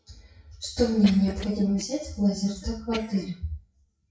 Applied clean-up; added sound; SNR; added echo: classical method WPE with log-MMSE.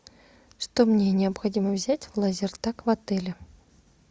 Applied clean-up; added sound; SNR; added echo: none; none; none; none.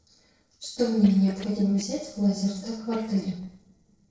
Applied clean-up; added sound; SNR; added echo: neural separator model SepFormer DNS4.